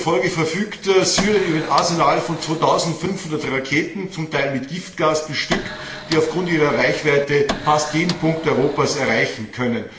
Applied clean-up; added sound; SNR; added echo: none; Printer; 11 dB; reverberation time 1.5 s.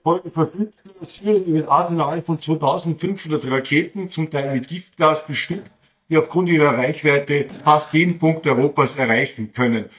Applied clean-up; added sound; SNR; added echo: neural mask model DeepFilterNet 3.